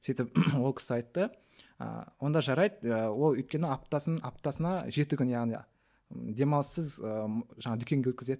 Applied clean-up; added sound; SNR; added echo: none; none; none; none.